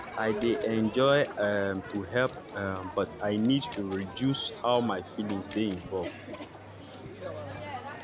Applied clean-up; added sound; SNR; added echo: none; Crowd + Camera; 8 dB; none.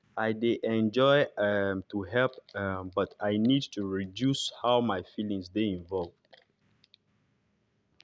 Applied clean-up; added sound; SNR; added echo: none; none; none; none.